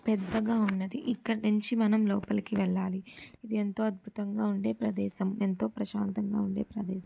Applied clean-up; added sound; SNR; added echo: none; none; none; none.